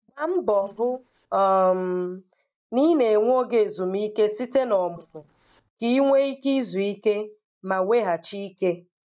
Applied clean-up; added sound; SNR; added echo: neural mask model DeepFilterNet 3.